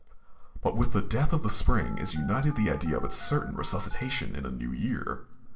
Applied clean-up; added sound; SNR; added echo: none; Telephone; 18 dB; reverberation time 0.5 s.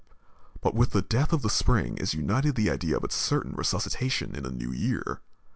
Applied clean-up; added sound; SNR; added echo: none; none; none; none.